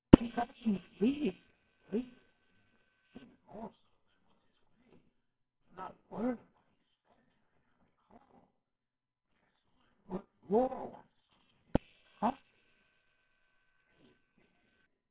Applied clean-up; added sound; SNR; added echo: neural separator model SepFormer WHAMR!.